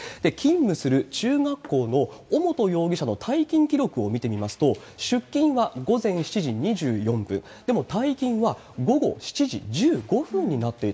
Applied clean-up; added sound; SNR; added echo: none; none; none; none.